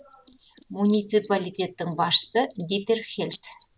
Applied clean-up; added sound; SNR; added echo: none; Bird; 15 dB; none.